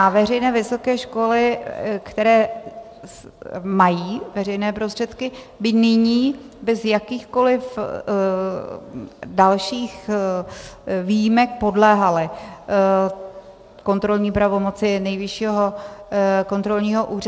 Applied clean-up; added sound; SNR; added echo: none; none; none; none.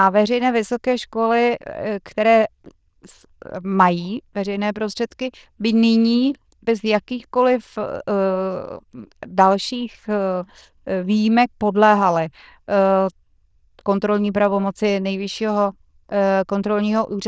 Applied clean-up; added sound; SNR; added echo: neural diffusion model UNIVERSE++.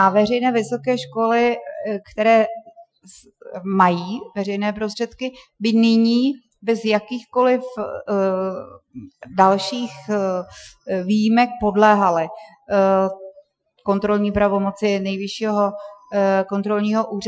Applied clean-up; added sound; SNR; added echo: classical method Wiener filter.